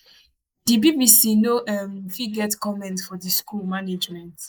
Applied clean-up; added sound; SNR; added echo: neural mask model Resemble Enhance denoiser.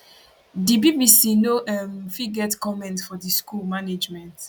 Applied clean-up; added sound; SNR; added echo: none; none; none; none.